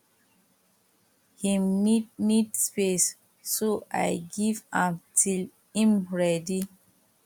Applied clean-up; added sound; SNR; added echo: none; none; none; none.